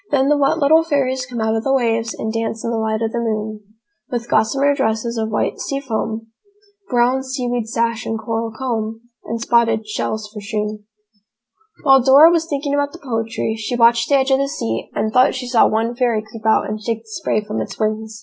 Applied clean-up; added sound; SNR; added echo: none; none; none; none.